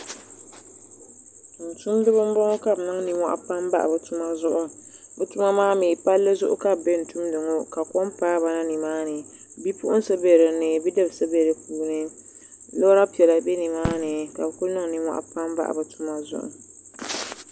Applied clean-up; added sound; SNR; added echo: none; Fireworks; 14 dB; none.